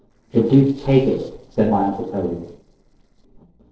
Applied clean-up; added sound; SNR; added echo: neural separator model SepFormer DNS4.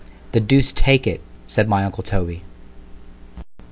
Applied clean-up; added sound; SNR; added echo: none; none; none; none.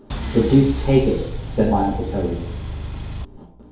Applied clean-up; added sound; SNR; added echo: none; Engine; 7 dB; reverberation time 2.4 s.